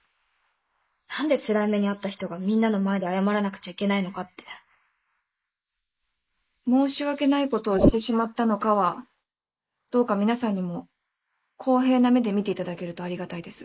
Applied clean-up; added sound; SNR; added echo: neural mask model Resemble Enhance denoiser.